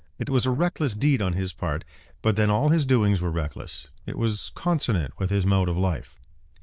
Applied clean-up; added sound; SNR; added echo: neural diffusion model UNIVERSE++.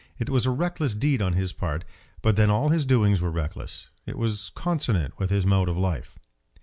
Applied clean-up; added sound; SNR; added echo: none; none; none; none.